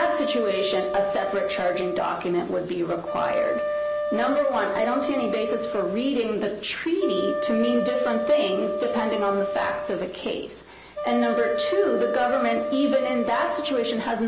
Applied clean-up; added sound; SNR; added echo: none; Wind instrument, woodwind instrument; 3 dB; none.